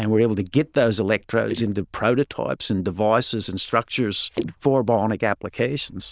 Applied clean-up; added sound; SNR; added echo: neural diffusion model UNIVERSE++.